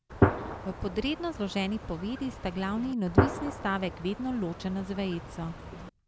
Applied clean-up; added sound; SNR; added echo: none; Gunshot, gunfire; -1 dB; none.